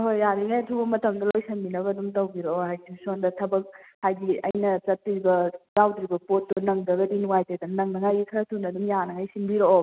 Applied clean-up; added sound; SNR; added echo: none; none; none; none.